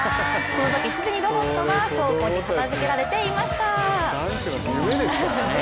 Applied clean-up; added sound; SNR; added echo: none; Wind instrument, woodwind instrument; 18 dB; none.